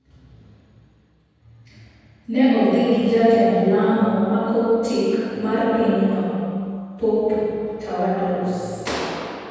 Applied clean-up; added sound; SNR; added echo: none; none; none; reverberation time 2.1 s.